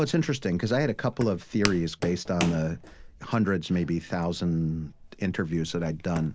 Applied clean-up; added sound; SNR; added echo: none; Walk, footsteps; 12 dB; none.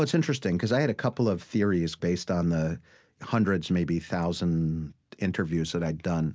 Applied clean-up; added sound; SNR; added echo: none; none; none; none.